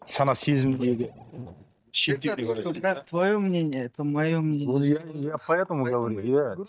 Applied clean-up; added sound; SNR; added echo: neural mask model DeepFilterNet 3.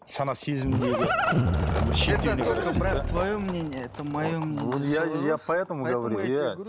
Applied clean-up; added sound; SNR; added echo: none; Livestock, farm animals, working animals; 2 dB; none.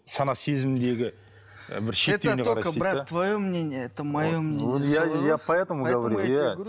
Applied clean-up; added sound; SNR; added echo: none; none; none; none.